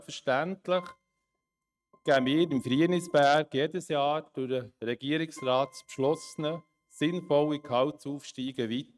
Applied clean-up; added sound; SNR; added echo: neural mask model RNNoise.